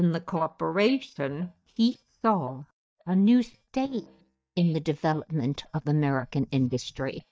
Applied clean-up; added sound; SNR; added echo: neural mask model DeepFilterNet 3.